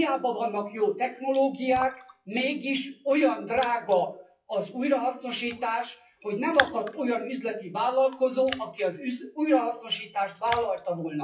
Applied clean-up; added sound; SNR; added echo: classical method WPE with log-MMSE.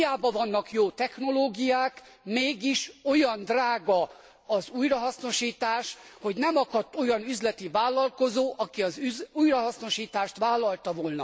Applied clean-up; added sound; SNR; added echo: none; none; none; none.